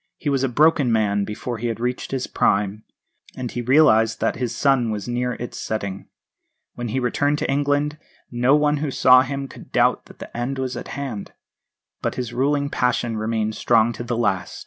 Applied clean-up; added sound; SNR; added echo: none; none; none; none.